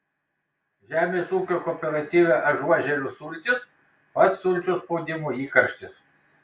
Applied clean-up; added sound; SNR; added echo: none; none; none; none.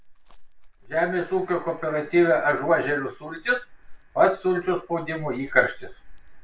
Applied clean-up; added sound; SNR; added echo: none; Chirp, tweet; 17 dB; none.